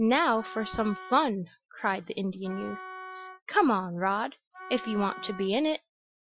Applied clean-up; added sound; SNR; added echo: classical method Wiener filter.